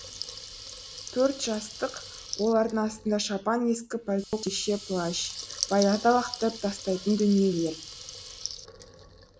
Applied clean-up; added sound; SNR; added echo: none; Water tap, faucet / Liquid; 13 dB; none.